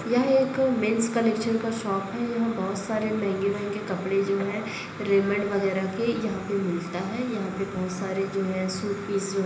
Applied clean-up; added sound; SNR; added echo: none; none; none; reverberation time 1.0 s.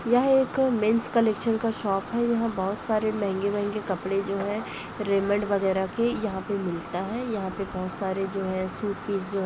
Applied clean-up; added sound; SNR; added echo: none; none; none; none.